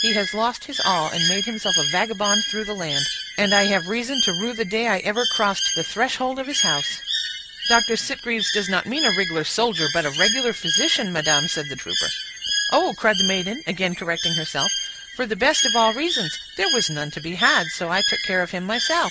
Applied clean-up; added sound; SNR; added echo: none; Bird; 2 dB; none.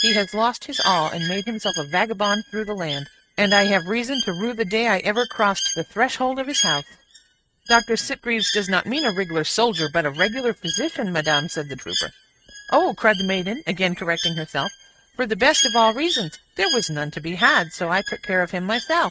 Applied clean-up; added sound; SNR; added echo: neural mask model RNNoise.